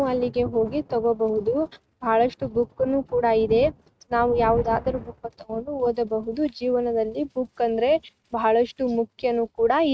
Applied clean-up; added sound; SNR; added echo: neural mask model RNNoise.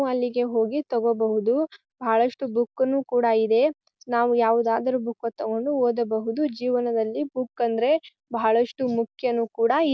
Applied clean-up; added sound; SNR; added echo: none; none; none; none.